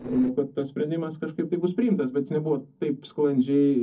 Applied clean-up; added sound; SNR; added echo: neural separator model SepFormer DNS4.